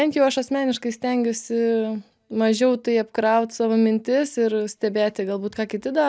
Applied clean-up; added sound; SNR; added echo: none; none; none; none.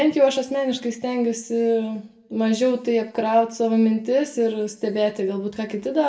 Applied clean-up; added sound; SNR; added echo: none; none; none; reverberation time 0.4 s.